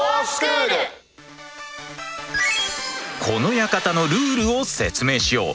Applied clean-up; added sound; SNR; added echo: none; none; none; none.